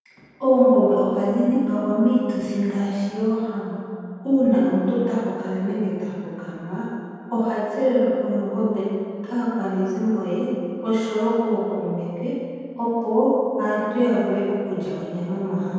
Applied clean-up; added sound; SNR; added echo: none; none; none; reverberation time 2.1 s.